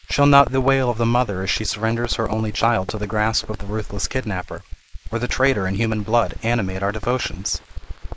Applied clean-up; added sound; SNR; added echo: neural mask model Resemble Enhance denoiser.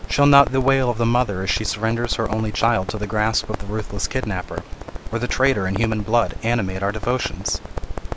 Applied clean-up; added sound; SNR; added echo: none; Crackle; 8 dB; none.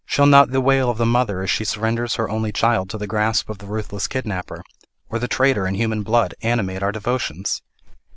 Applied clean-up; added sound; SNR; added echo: none; none; none; none.